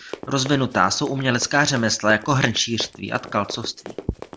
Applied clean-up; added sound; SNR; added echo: none; Run; 16 dB; none.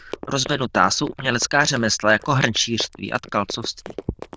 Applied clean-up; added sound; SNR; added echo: neural diffusion model UNIVERSE++.